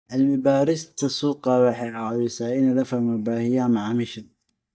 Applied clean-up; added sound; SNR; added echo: neural mask model DeepFilterNet 3.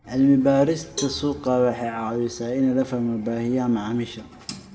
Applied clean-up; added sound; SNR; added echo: none; Cowbell; 17 dB; reverberation time 0.6 s.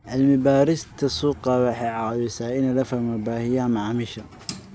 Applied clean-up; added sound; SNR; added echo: none; none; none; none.